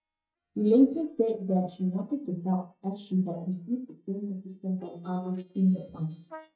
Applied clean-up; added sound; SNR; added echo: neural mask model DeepFilterNet 3.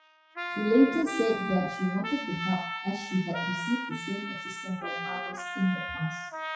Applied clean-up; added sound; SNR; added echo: classical method WPE with log-MMSE.